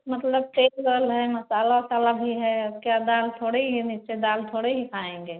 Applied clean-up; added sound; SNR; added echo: none; none; none; none.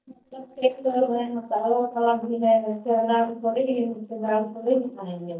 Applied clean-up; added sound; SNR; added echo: neural mask model DeepFilterNet 3.